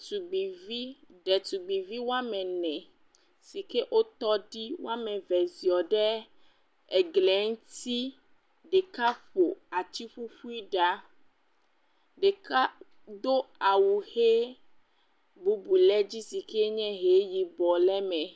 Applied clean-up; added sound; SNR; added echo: none; none; none; none.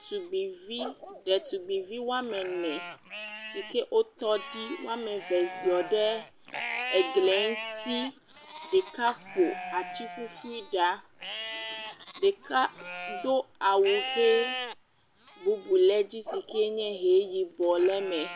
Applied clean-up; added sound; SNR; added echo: none; Livestock, farm animals, working animals; 10 dB; none.